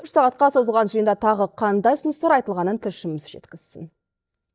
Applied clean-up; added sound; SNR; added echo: neural mask model DeepFilterNet 3.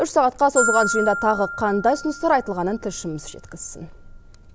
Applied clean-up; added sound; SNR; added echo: none; Glockenspiel; 7 dB; none.